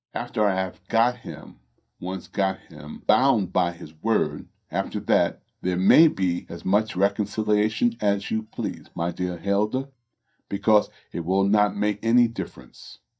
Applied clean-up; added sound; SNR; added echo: neural mask model DeepFilterNet 3.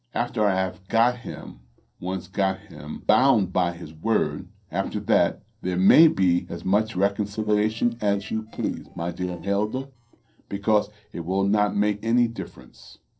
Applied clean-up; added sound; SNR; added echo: neural separator model SepFormer DNS4.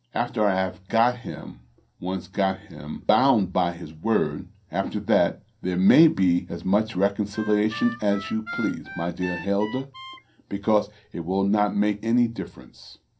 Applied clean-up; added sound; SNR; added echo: none; Harmonica; 13 dB; reverberation time 0.3 s.